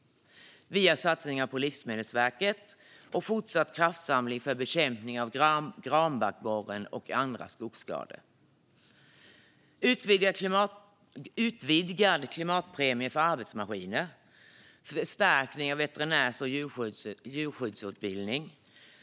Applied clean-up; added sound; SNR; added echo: none; none; none; none.